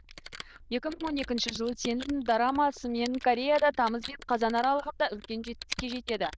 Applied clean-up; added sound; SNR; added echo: neural diffusion model UNIVERSE++.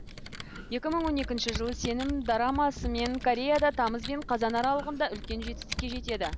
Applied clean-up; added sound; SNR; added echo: none; Computer keyboard; 9 dB; none.